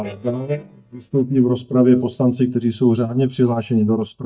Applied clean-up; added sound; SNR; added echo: neural mask model DeepFilterNet 3.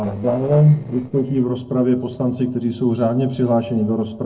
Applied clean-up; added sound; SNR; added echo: neural separator model SepFormer DNS4.